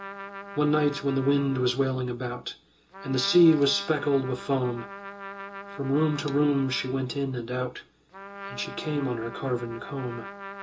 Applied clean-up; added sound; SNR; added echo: none; Trumpet; 14 dB; reverberation time 0.2 s.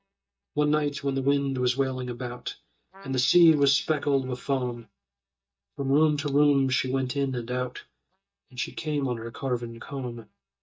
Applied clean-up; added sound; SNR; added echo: neural mask model DeepFilterNet 3.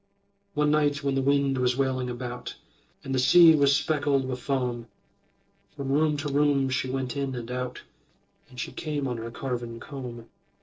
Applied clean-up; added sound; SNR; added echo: neural separator model SepFormer DNS4.